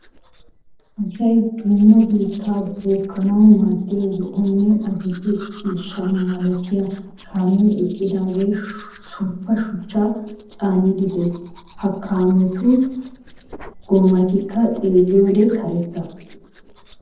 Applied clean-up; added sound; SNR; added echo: neural separator model SepFormer DNS4.